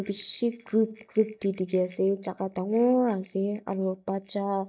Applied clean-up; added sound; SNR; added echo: neural mask model DeepFilterNet 3.